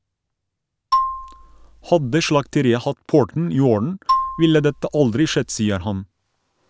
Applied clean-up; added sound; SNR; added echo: none; Marimba, xylophone; 6 dB; none.